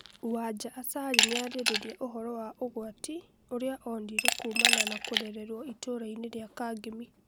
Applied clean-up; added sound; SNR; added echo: none; Glass; -3 dB; none.